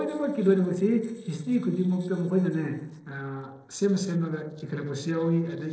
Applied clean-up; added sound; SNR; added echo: neural separator model SepFormer DNS4.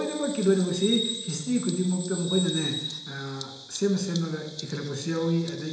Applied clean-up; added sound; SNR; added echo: none; Bird vocalization, bird call, bird song; 9 dB; reverberation time 0.8 s.